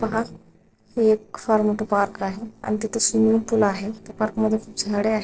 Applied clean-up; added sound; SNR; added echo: neural separator model SepFormer DNS4.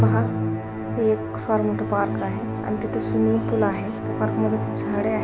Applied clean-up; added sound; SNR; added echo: none; Musical instrument; 0 dB; none.